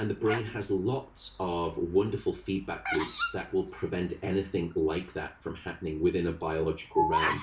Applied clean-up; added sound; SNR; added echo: none; Bird vocalization, bird call, bird song; 7 dB; reverberation time 0.2 s.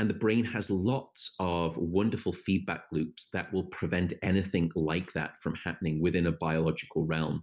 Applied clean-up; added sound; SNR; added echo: none; none; none; none.